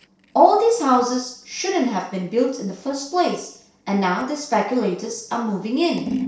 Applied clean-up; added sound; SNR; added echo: neural separator model SepFormer DNS4.